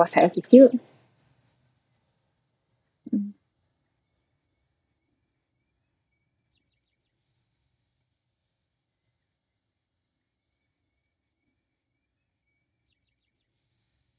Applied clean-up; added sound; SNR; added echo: neural mask model DeepFilterNet 3.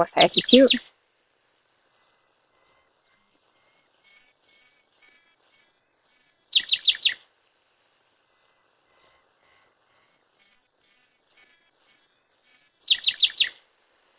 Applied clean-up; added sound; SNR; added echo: neural separator model SepFormer WHAM!.